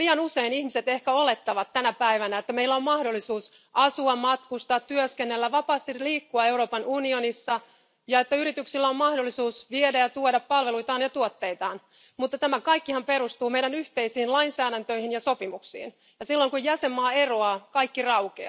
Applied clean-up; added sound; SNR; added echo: none; none; none; none.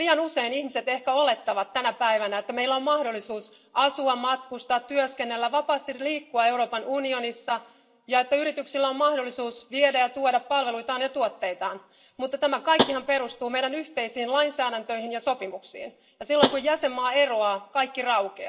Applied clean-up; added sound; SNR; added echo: none; Tap; 4 dB; reverberation time 0.3 s.